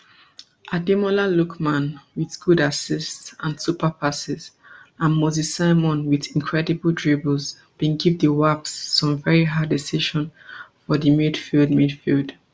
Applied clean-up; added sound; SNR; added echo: none; none; none; none.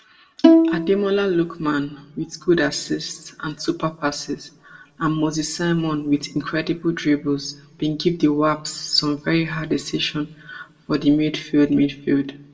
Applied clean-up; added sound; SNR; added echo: none; Bowed string instrument; -4 dB; reverberation time 0.2 s.